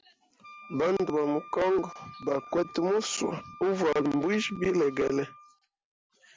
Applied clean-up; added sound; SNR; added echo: none; Wind instrument, woodwind instrument; 19 dB; none.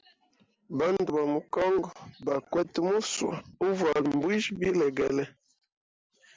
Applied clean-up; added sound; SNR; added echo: neural mask model Resemble Enhance denoiser.